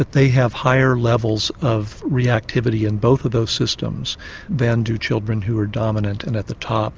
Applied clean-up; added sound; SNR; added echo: none; none; none; none.